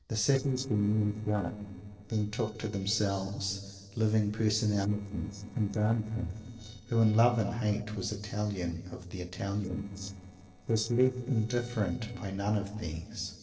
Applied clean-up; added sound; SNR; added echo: neural separator model SepFormer DNS4.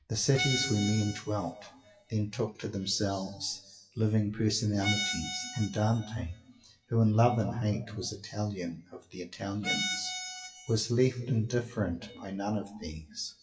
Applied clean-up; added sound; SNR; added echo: classical method WPE with log-MMSE.